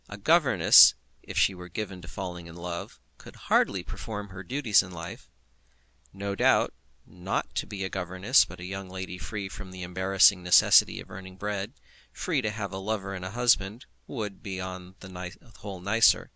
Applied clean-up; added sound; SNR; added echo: none; none; none; none.